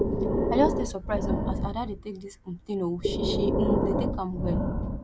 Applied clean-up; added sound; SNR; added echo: none; Breathing; -4 dB; none.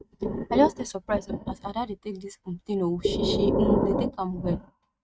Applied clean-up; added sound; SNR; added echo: neural mask model RNNoise.